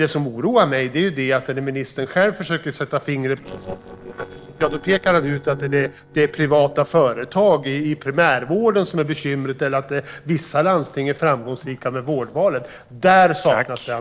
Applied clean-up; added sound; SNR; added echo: neural separator model SepFormer DNS4.